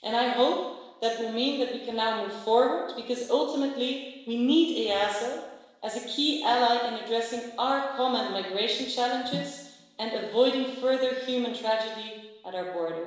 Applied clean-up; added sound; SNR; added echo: neural separator model SepFormer DNS4.